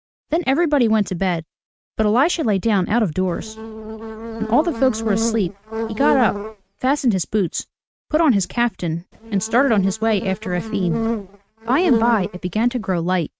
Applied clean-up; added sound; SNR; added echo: neural mask model RNNoise.